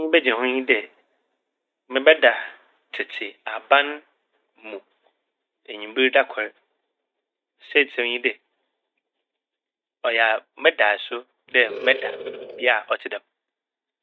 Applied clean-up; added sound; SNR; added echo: neural mask model DeepFilterNet 3.